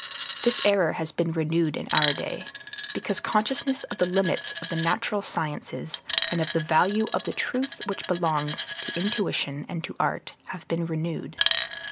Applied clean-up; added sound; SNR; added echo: none; Coin (dropping); 3 dB; none.